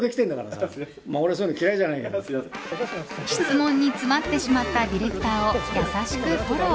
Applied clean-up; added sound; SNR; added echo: none; none; none; none.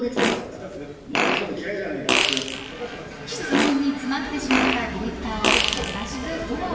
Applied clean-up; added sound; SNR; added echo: none; Fart; -1 dB; reverberation time 1.2 s.